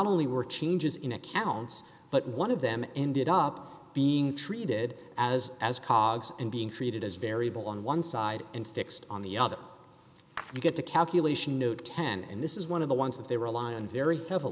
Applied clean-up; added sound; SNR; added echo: none; none; none; none.